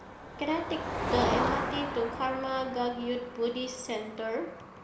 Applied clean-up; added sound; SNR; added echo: none; Motor vehicle (road); 2 dB; none.